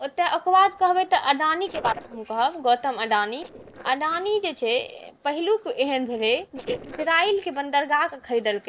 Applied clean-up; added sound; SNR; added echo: neural separator model SepFormer DNS4.